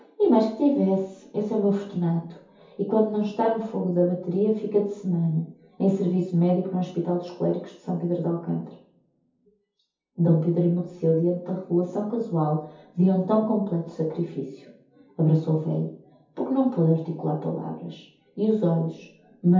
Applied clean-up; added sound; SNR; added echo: none; none; none; reverberation time 0.6 s.